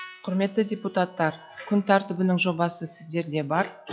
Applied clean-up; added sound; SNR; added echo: classical method log-MMSE.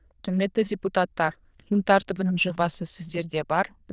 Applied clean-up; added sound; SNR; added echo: neural diffusion model UNIVERSE++.